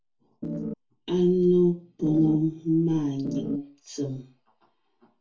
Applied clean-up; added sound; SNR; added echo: none; Organ; 5 dB; reverberation time 0.3 s.